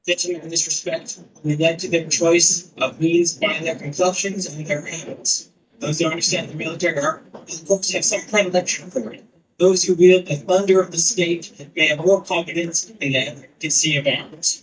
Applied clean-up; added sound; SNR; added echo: neural mask model DeepFilterNet 3.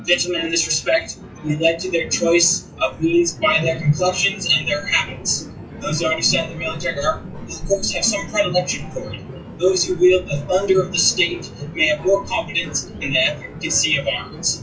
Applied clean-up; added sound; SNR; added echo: classical method WPE with log-MMSE.